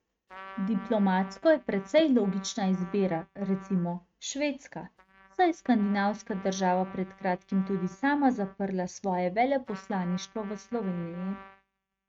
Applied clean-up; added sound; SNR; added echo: neural mask model RNNoise.